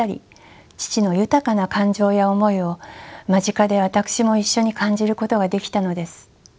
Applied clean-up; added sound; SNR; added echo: none; none; none; none.